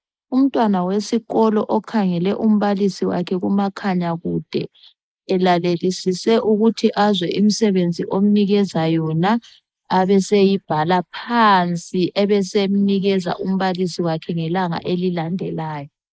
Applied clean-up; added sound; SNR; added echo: neural mask model Resemble Enhance denoiser.